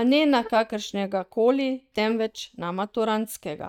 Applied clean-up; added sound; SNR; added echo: neural mask model DeepFilterNet 3.